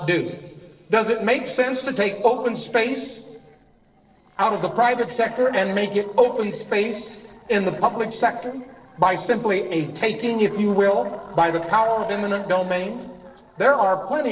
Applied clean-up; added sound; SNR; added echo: neural separator model SepFormer DNS4.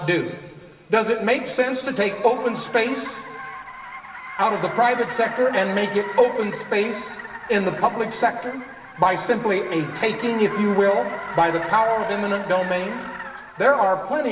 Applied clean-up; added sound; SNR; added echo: none; Car; 13 dB; reverberation time 1.4 s.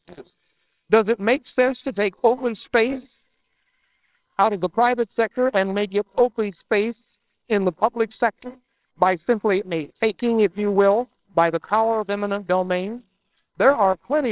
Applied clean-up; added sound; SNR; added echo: neural separator model SepFormer WHAMR!.